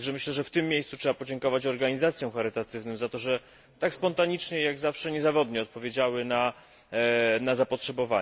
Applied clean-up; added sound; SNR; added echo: none; none; none; none.